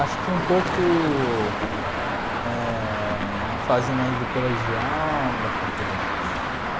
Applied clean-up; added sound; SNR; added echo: none; Traffic noise, roadway noise; 0 dB; none.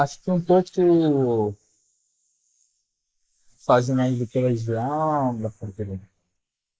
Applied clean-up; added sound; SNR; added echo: neural mask model Resemble Enhance denoiser.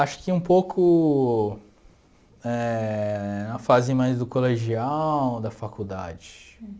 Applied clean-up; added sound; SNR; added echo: none; none; none; none.